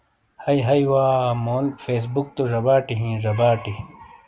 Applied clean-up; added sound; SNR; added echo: none; none; none; none.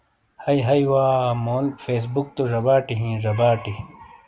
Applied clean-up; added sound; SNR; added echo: none; Cricket; 12 dB; none.